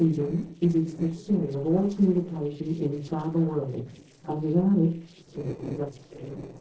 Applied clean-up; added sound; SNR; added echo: neural separator model SepFormer DNS4.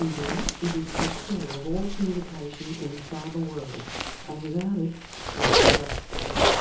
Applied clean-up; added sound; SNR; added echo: none; Zipper (clothing); -4 dB; reverberation time 0.6 s.